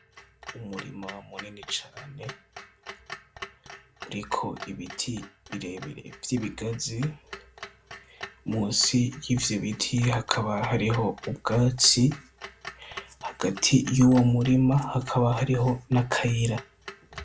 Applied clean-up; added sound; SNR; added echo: none; Clock; 18 dB; none.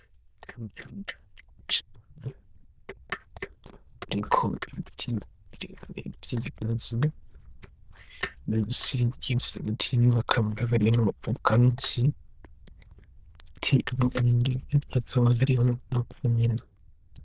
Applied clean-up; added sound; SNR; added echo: neural diffusion model UNIVERSE++.